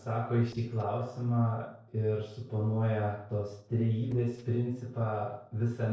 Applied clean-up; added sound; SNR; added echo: neural separator model SepFormer DNS4.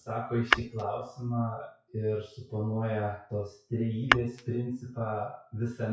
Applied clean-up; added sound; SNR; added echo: classical method WPE with log-MMSE.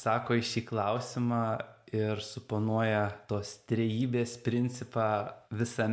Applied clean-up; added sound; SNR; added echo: none; none; none; none.